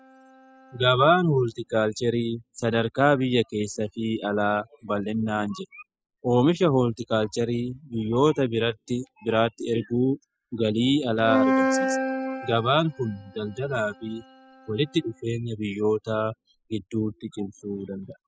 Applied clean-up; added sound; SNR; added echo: classical method spectral subtraction.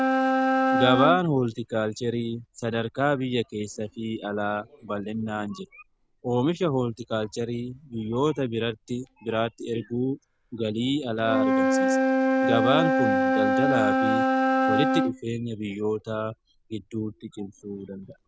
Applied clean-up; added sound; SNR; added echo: none; Wind instrument, woodwind instrument; -1 dB; none.